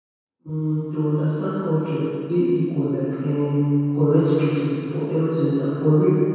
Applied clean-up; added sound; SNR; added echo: none; none; none; reverberation time 2.2 s.